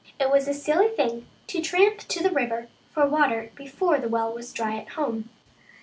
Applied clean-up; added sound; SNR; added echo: none; none; none; none.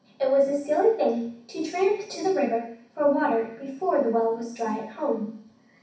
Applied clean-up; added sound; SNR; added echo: none; none; none; reverberation time 0.6 s.